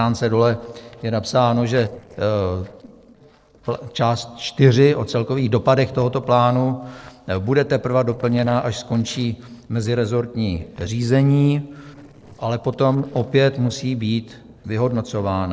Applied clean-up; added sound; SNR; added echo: neural separator model SepFormer DNS4.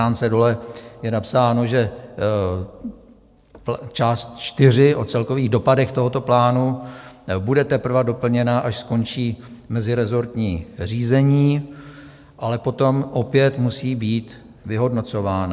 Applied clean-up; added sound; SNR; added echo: none; none; none; none.